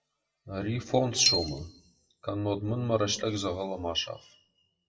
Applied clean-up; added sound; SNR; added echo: classical method WPE with log-MMSE.